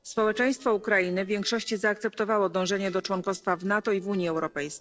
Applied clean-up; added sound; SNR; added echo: neural separator model SepFormer DNS4.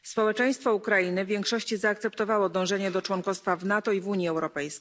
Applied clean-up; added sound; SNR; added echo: none; none; none; none.